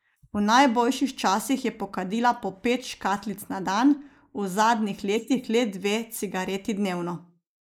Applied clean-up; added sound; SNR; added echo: neural mask model Resemble Enhance denoiser.